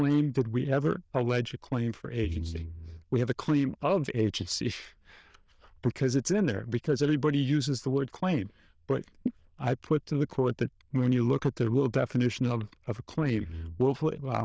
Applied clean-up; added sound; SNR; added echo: neural diffusion model UNIVERSE++.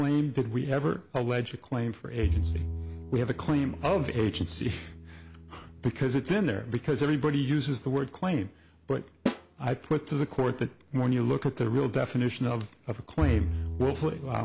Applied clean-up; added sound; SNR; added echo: none; Snare drum + Bowed string instrument; 8 dB; none.